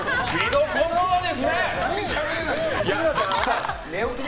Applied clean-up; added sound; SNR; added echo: none; Chewing, mastication; 14 dB; none.